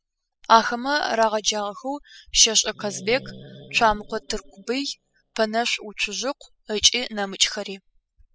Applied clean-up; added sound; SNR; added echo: classical method spectral subtraction.